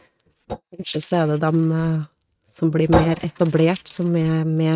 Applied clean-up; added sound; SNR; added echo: neural mask model RNNoise.